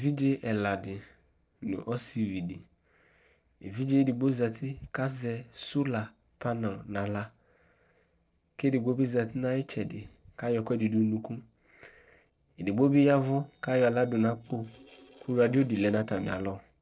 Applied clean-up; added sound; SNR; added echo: neural separator model SepFormer DNS4.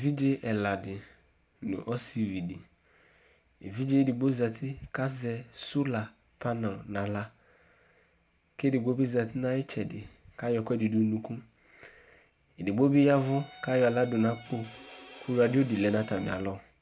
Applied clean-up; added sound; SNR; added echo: none; Bowed string instrument; 20 dB; none.